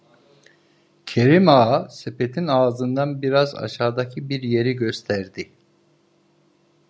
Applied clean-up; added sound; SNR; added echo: none; none; none; none.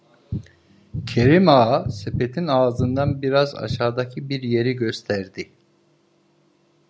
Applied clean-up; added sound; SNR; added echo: none; Bass guitar; 8 dB; none.